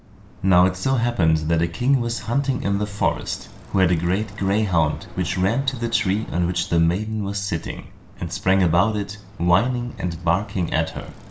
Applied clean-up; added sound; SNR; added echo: none; Bicycle; 19 dB; reverberation time 0.4 s.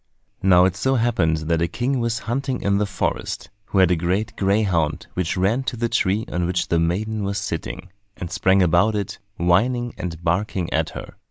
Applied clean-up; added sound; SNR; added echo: none; none; none; none.